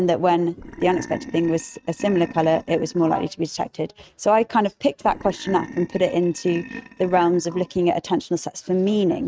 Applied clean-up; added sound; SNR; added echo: neural mask model RNNoise.